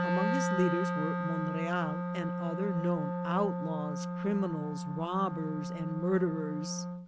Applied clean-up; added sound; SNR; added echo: none; Wind instrument, woodwind instrument; 0 dB; none.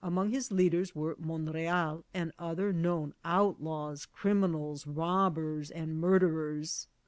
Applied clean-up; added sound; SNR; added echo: none; none; none; none.